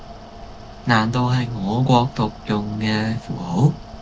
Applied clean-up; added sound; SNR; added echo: none; Mechanical fan; 16 dB; none.